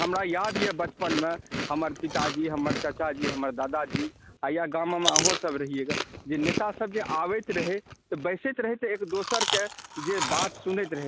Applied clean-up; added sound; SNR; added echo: none; Chewing, mastication; 3 dB; none.